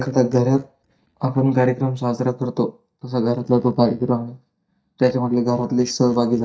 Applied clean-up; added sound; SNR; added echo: neural mask model DeepFilterNet 3.